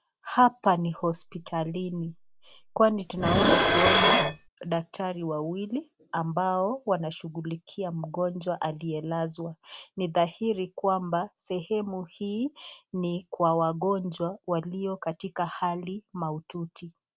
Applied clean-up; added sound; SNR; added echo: none; Dishes, pots, and pans; -4 dB; none.